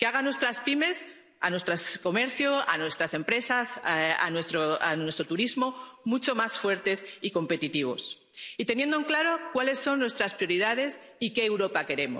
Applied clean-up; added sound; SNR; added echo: none; none; none; none.